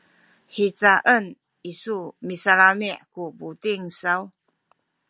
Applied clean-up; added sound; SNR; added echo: none; none; none; none.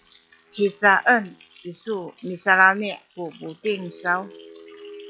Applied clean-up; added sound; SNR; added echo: classical method log-MMSE.